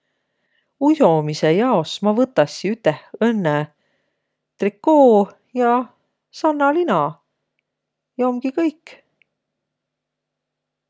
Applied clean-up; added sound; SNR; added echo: none; none; none; none.